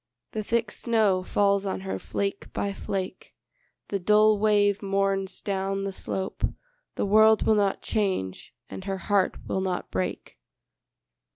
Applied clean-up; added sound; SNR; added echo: none; none; none; none.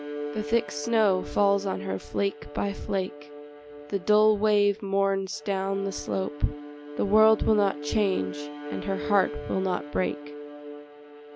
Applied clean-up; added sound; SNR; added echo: none; Bowed string instrument; 11 dB; none.